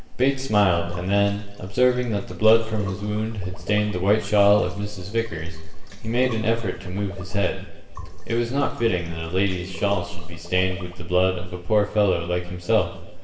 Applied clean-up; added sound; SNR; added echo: none; Sink (filling or washing); 20 dB; reverberation time 1.0 s.